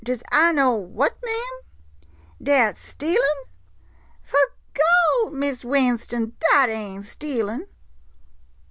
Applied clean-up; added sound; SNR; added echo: none; none; none; none.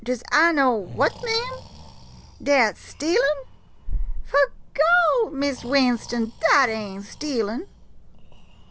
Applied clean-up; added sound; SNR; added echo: none; Breathing; 11 dB; none.